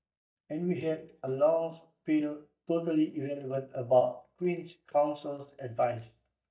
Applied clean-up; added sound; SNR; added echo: neural mask model DeepFilterNet 3.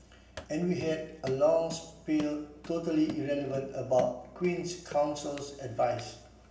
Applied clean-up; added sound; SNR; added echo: none; Run; 18 dB; reverberation time 1.3 s.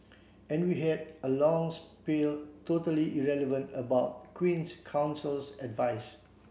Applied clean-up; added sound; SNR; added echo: none; none; none; none.